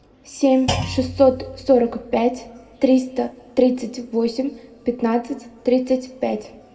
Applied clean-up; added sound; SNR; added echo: none; Thump, thud; 12 dB; reverberation time 1.4 s.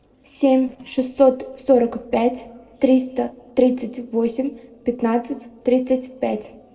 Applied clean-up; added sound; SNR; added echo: neural separator model SepFormer DNS4.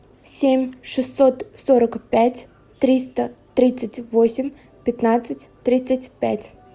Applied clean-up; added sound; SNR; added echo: none; none; none; none.